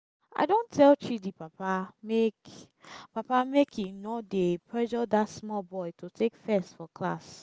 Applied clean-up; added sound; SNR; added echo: none; none; none; none.